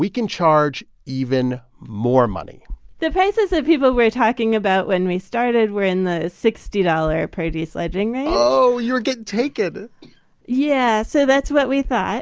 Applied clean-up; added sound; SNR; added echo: none; Knock; 19 dB; none.